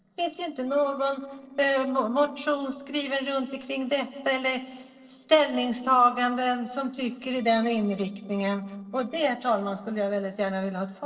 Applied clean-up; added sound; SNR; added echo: neural separator model SepFormer DNS4.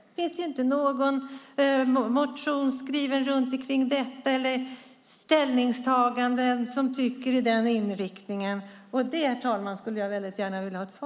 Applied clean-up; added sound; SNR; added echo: none; none; none; none.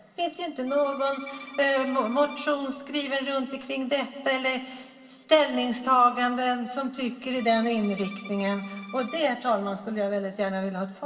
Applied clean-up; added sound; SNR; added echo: none; Bowed string instrument; 18 dB; reverberation time 2.1 s.